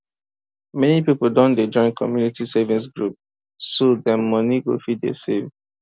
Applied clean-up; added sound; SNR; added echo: none; none; none; none.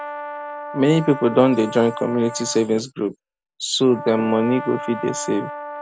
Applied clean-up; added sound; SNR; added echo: none; Brass instrument; 12 dB; none.